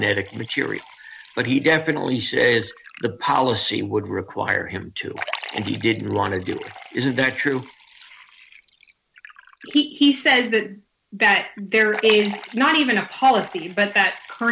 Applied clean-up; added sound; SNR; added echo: none; Liquid; 17 dB; none.